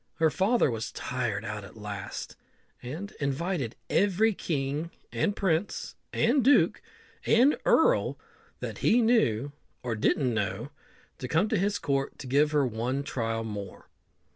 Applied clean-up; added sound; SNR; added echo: none; none; none; none.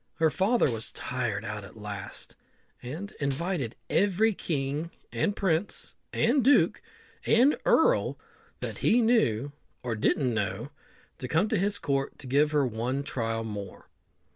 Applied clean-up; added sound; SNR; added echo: none; Gunshot, gunfire; 19 dB; none.